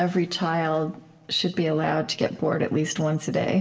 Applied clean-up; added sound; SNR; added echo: none; none; none; reverberation time 0.7 s.